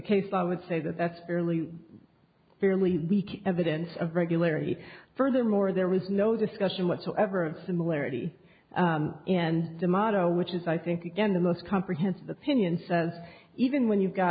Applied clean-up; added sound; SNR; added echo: none; none; none; none.